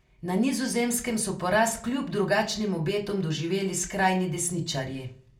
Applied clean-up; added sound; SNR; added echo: none; none; none; reverberation time 0.3 s.